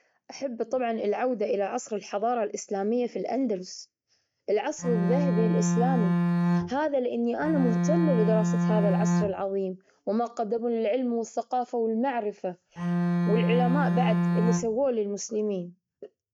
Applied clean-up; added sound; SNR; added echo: neural mask model RNNoise.